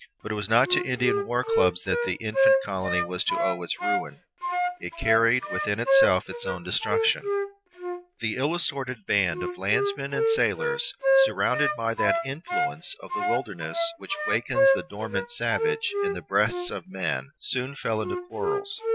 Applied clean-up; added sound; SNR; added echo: none; Wind instrument, woodwind instrument; -1 dB; none.